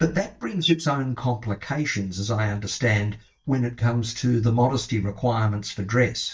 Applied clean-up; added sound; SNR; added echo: neural mask model DeepFilterNet 3.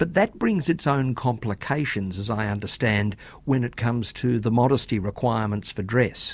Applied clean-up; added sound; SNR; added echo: none; none; none; none.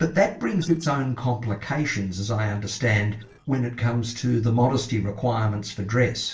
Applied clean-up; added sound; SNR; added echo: neural separator model SepFormer DNS4.